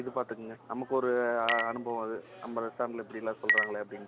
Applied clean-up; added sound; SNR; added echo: none; Chink, clink; 2 dB; none.